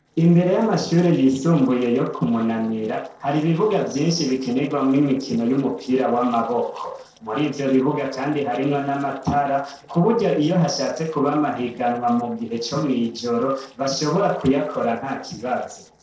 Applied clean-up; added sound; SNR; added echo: neural separator model SepFormer DNS4.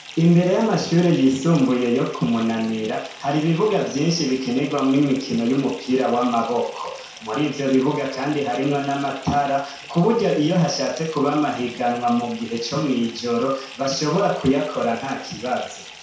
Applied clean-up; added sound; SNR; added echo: none; Fill (with liquid) / Bathtub (filling or washing); 19 dB; reverberation time 0.6 s.